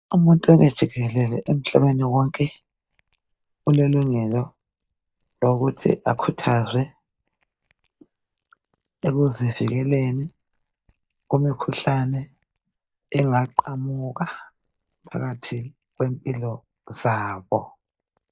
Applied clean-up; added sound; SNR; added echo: neural mask model DeepFilterNet 3.